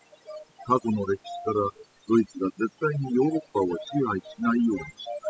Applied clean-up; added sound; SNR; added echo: classical method spectral subtraction.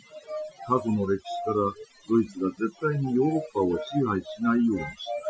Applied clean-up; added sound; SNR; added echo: classical method Wiener filter.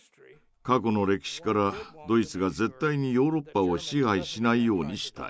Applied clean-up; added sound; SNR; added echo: none; none; none; none.